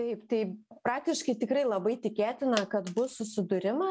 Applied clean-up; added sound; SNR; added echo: none; Coin (dropping); 16 dB; none.